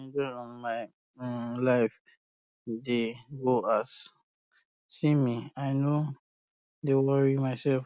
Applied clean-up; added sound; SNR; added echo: none; none; none; none.